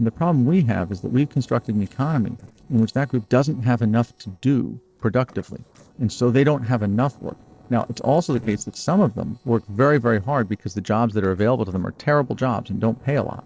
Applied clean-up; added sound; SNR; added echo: neural separator model SepFormer DNS4.